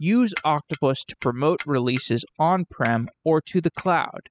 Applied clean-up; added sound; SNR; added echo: classical method spectral subtraction.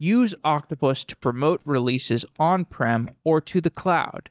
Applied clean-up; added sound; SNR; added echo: neural mask model DeepFilterNet 3.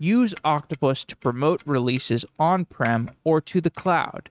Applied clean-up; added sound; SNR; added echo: neural mask model RNNoise.